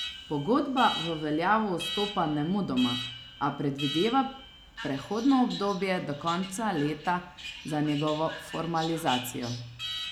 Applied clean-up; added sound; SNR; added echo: none; Alarm; 11 dB; none.